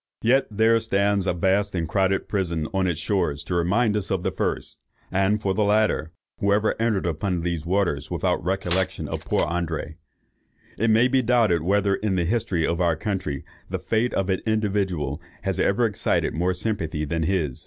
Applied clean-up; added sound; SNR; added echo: none; Glass; 13 dB; none.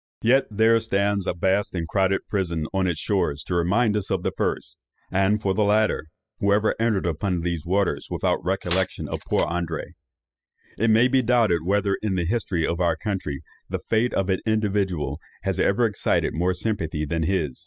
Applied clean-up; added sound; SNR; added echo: classical method spectral subtraction.